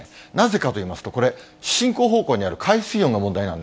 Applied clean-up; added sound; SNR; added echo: none; none; none; none.